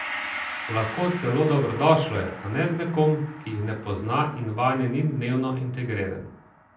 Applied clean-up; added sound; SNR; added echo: none; Gong; 13 dB; reverberation time 0.6 s.